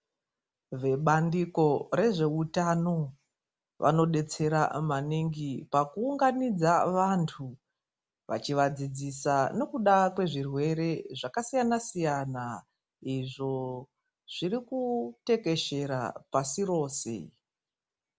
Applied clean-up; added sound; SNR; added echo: none; none; none; none.